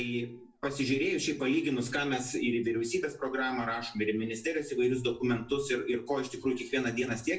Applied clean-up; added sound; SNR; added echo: neural separator model SepFormer DNS4.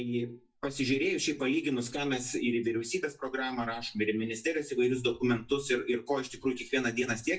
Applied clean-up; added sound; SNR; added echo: neural mask model DeepFilterNet 3.